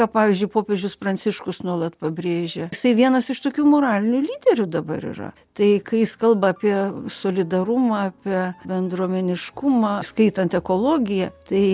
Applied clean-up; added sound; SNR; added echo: none; none; none; none.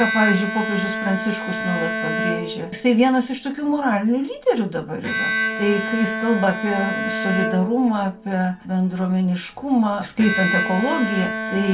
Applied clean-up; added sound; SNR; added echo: none; Bowed string instrument; 5 dB; reverberation time 0.3 s.